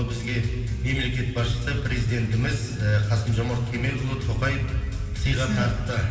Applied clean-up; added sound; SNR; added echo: none; none; none; reverberation time 2.6 s.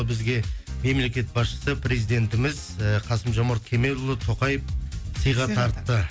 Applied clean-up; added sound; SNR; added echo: none; none; none; none.